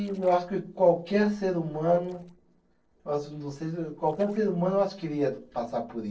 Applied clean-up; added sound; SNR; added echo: neural separator model SepFormer DNS4.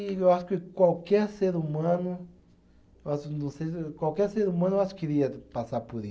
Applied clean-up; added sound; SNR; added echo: none; none; none; none.